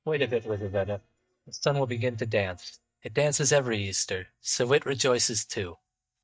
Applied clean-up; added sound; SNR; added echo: neural mask model DeepFilterNet 3.